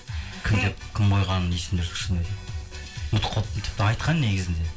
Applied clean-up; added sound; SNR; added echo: none; Crackle; 19 dB; reverberation time 0.5 s.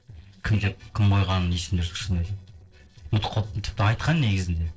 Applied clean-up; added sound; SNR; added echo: neural separator model SepFormer DNS4.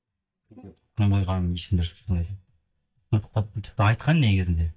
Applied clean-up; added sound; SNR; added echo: neural mask model DeepFilterNet 3.